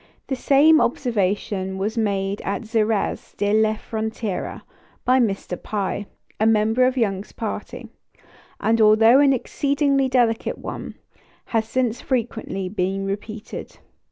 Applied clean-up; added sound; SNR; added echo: none; none; none; none.